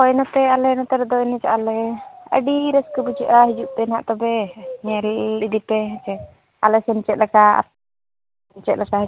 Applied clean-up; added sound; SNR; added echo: none; none; none; none.